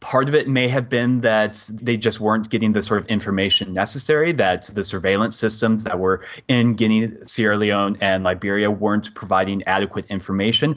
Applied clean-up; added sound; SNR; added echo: none; none; none; none.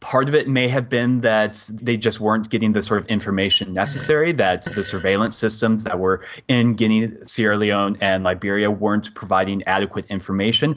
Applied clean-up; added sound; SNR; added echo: none; Fart; 15 dB; none.